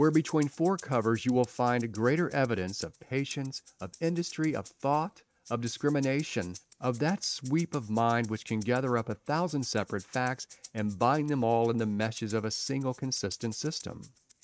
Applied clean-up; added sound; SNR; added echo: neural mask model RNNoise.